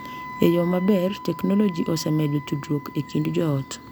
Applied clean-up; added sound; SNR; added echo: none; Wind instrument, woodwind instrument; 16 dB; none.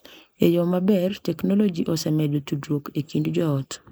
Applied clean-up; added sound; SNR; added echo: neural mask model Resemble Enhance denoiser.